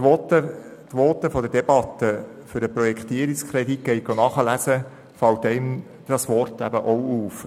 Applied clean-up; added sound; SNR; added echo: none; none; none; none.